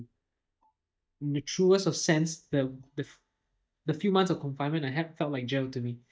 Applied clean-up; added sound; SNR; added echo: neural mask model DeepFilterNet 3.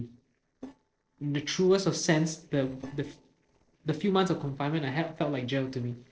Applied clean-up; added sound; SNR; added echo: neural separator model SepFormer DNS4.